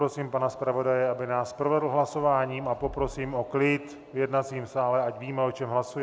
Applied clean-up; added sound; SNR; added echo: none; none; none; none.